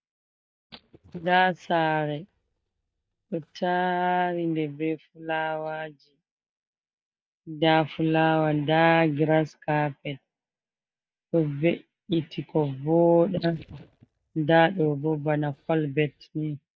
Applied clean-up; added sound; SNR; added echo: neural mask model DeepFilterNet 3.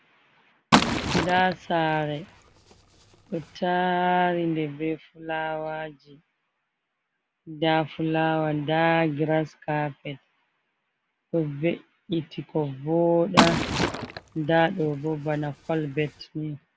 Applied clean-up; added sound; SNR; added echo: none; Liquid; 1 dB; none.